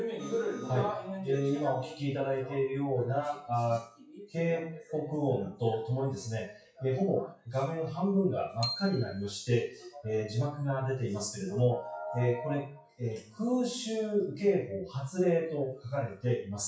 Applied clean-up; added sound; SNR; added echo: classical method WPE with log-MMSE.